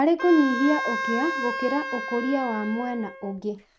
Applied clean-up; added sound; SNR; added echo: none; Wind instrument, woodwind instrument; 6 dB; none.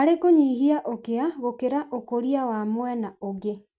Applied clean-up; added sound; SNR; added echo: none; none; none; none.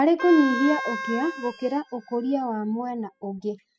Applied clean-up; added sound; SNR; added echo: classical method spectral subtraction.